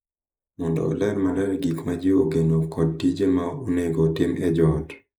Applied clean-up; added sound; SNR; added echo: neural mask model Resemble Enhance denoiser.